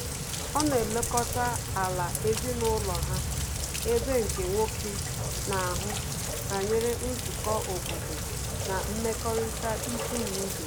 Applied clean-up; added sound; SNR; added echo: none; Rain; 0 dB; none.